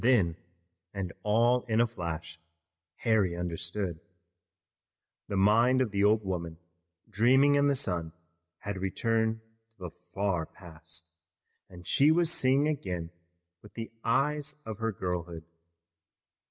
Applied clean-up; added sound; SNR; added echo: none; none; none; none.